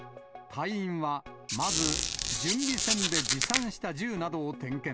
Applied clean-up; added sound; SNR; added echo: none; Squeak; -3 dB; none.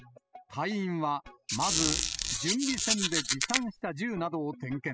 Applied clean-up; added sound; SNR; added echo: classical method spectral subtraction.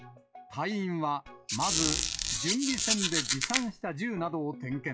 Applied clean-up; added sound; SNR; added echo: classical method log-MMSE.